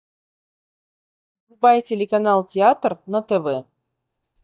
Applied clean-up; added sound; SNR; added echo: neural mask model DeepFilterNet 3.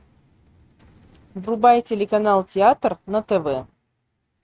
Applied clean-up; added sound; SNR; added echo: neural mask model RNNoise.